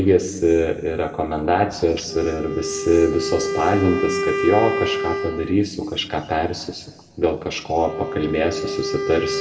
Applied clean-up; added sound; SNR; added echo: none; Wind instrument, woodwind instrument; 6 dB; reverberation time 1.3 s.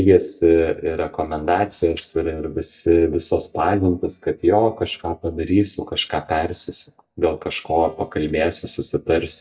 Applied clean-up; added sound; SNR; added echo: neural mask model DeepFilterNet 3.